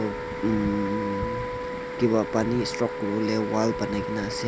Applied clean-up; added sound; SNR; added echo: none; Wind instrument, woodwind instrument; 6 dB; none.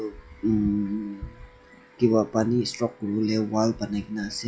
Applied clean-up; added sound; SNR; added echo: classical method log-MMSE.